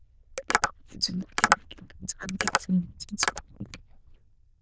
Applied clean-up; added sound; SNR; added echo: neural diffusion model UNIVERSE++.